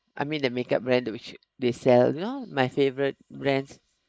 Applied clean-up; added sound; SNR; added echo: neural mask model Resemble Enhance denoiser.